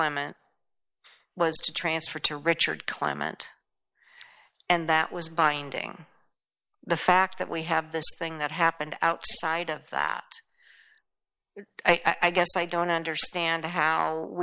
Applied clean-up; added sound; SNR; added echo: neural mask model Resemble Enhance denoiser.